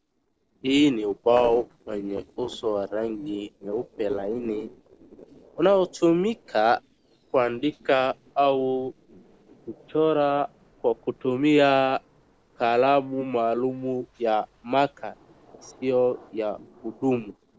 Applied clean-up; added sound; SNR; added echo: neural separator model SepFormer DNS4.